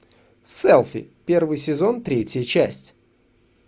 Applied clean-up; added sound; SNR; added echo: none; none; none; none.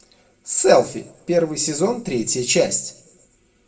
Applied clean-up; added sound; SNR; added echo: none; none; none; reverberation time 0.4 s.